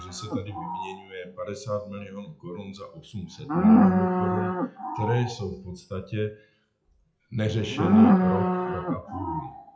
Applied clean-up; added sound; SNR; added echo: classical method WPE with log-MMSE.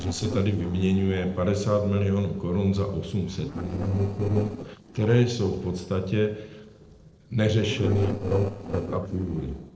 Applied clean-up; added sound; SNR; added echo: neural separator model SepFormer DNS4.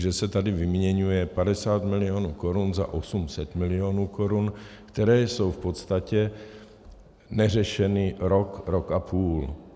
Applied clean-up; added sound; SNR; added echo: none; none; none; none.